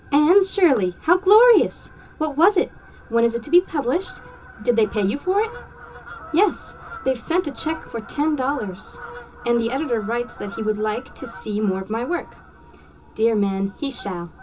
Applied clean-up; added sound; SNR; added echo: none; Fowl; 20 dB; reverberation time 0.2 s.